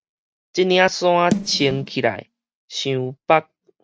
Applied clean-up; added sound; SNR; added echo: neural mask model RNNoise.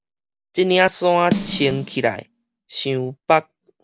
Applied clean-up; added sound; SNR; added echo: none; Snare drum; 8 dB; none.